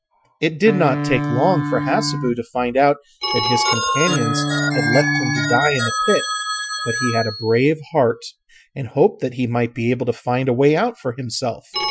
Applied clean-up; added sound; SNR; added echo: classical method Wiener filter.